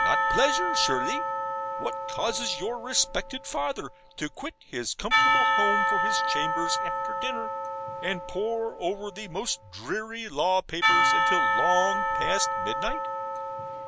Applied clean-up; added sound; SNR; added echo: none; Percussion; -3 dB; none.